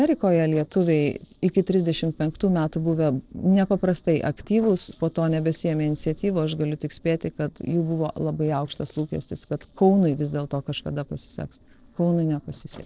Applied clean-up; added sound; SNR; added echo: neural separator model SepFormer DNS4.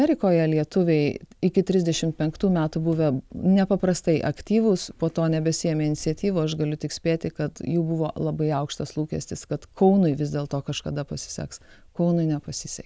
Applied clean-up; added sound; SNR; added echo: none; none; none; none.